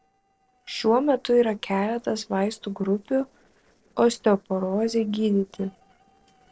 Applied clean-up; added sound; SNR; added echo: neural separator model SepFormer DNS4.